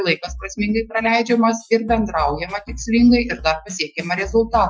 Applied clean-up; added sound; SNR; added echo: classical method Wiener filter.